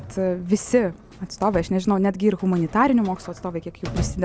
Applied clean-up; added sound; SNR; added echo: none; Drawer open or close; 14 dB; none.